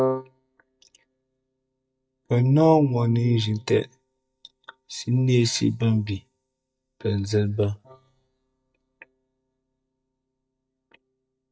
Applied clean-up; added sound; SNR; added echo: neural mask model DeepFilterNet 3.